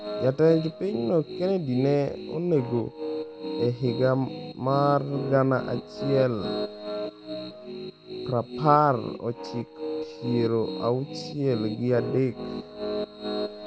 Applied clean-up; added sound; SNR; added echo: none; Piano; 8 dB; none.